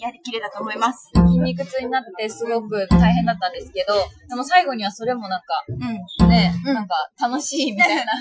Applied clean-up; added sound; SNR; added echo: classical method Wiener filter.